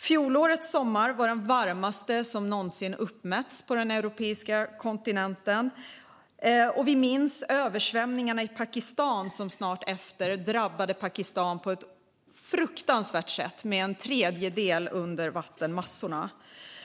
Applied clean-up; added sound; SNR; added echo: none; none; none; none.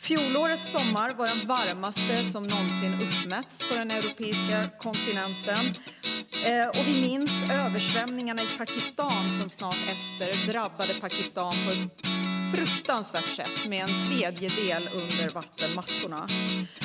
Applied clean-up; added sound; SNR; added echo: none; Guitar; 1 dB; none.